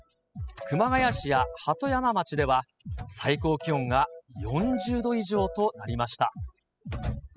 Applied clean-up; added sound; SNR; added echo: classical method spectral subtraction.